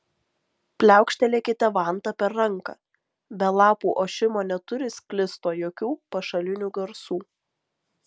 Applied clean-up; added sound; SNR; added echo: none; none; none; none.